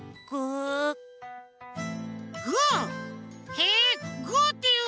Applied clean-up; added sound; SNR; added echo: none; none; none; none.